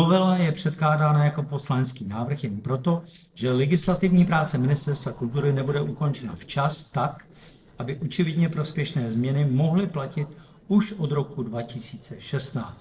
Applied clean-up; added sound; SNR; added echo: neural separator model SepFormer DNS4.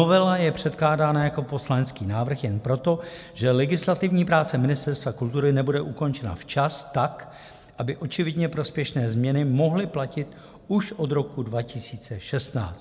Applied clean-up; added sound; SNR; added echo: none; none; none; none.